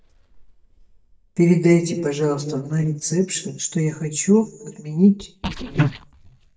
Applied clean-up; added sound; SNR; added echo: neural mask model DeepFilterNet 3.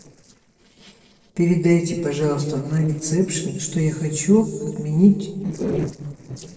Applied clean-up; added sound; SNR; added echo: neural separator model SepFormer DNS4.